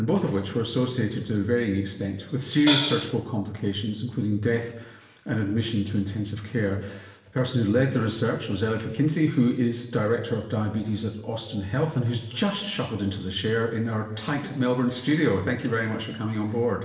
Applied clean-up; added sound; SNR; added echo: none; Hi-hat; -4 dB; reverberation time 0.9 s.